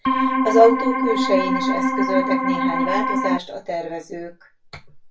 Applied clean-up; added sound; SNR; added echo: none; Organ; -3 dB; reverberation time 0.2 s.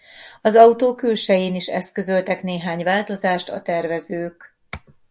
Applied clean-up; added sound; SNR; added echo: none; none; none; none.